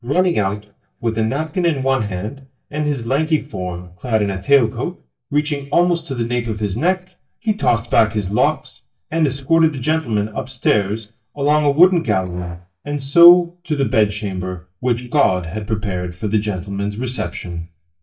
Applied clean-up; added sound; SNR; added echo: neural mask model DeepFilterNet 3.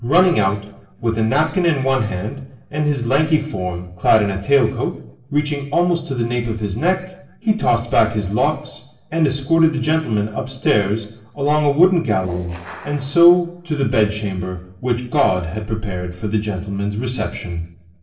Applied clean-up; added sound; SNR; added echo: neural separator model SepFormer DNS4.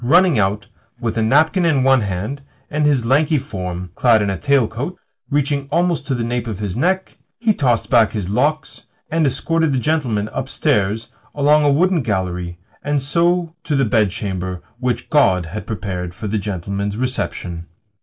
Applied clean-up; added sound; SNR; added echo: none; none; none; none.